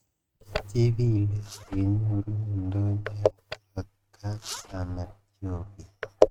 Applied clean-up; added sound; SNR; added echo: neural mask model RNNoise.